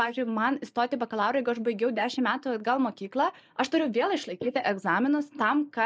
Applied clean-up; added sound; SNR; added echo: neural mask model Resemble Enhance denoiser.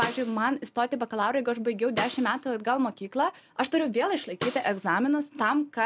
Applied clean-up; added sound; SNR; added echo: none; Snare drum; 13 dB; none.